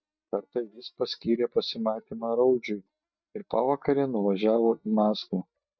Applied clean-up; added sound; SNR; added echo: neural mask model DeepFilterNet 3.